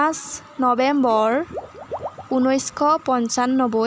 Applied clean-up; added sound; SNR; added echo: none; Water / Liquid; 18 dB; none.